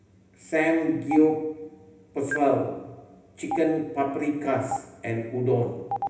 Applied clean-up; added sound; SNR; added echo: none; Stream; 12 dB; reverberation time 0.9 s.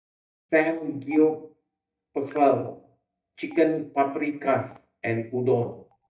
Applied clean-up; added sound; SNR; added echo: neural mask model DeepFilterNet 3.